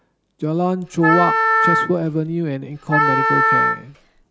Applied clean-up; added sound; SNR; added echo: none; Wind instrument, woodwind instrument; -4 dB; none.